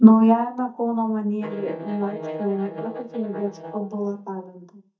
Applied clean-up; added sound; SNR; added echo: neural mask model DeepFilterNet 3.